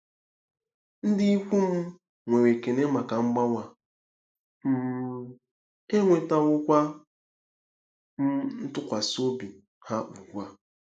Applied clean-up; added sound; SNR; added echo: neural mask model Resemble Enhance denoiser.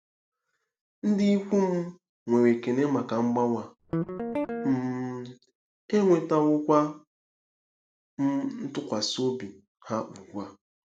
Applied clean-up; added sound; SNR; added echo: none; Guitar; 4 dB; none.